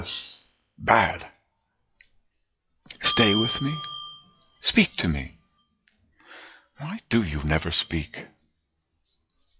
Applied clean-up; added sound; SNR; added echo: classical method WPE with log-MMSE.